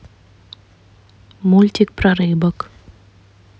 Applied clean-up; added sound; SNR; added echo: none; none; none; none.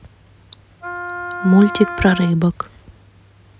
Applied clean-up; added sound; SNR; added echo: none; Wind instrument, woodwind instrument; 10 dB; none.